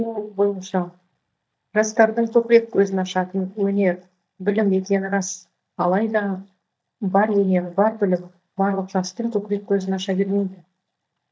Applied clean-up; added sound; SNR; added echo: neural mask model DeepFilterNet 3.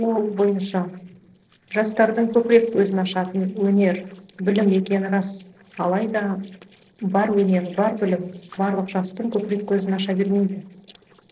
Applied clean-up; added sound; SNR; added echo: neural separator model SepFormer DNS4.